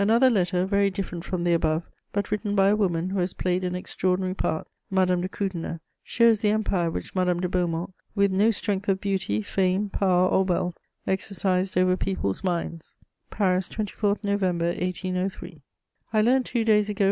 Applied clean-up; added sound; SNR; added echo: none; none; none; none.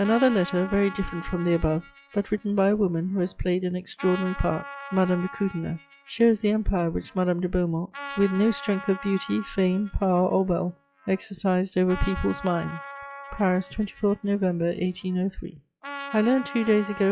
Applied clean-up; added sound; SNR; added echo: classical method log-MMSE.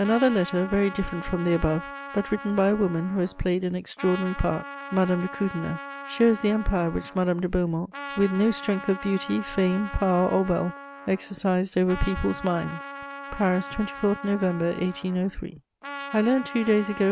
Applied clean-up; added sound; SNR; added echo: none; Trumpet; 13 dB; none.